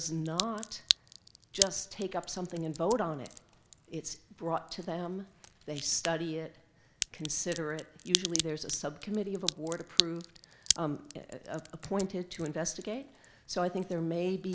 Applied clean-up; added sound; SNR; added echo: none; Crack; 3 dB; none.